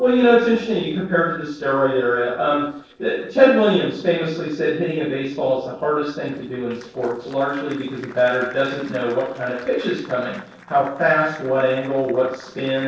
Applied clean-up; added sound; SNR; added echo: neural separator model SepFormer DNS4.